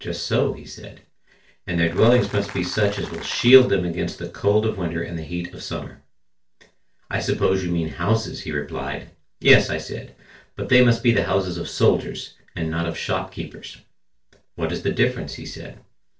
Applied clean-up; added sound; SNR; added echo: none; Applause; 16 dB; reverberation time 0.2 s.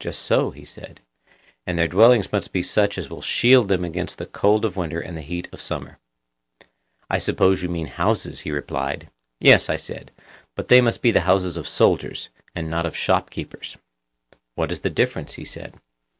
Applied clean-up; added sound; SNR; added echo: none; none; none; none.